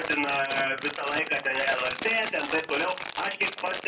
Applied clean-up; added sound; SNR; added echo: none; Crumpling, crinkling; 7 dB; reverberation time 0.3 s.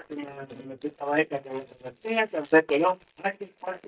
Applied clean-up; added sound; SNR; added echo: neural mask model DeepFilterNet 3.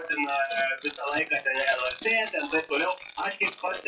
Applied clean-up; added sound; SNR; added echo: classical method WPE with log-MMSE.